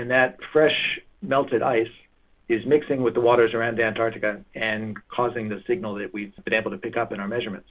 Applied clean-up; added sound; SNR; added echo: none; none; none; none.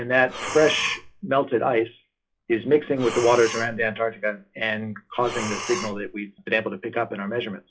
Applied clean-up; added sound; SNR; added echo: classical method log-MMSE.